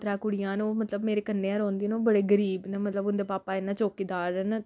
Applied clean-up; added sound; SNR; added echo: none; none; none; none.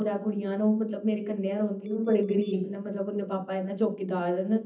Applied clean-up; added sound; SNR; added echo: neural mask model DeepFilterNet 3.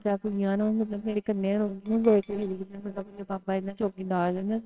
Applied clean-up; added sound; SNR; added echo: neural separator model SepFormer WHAMR!.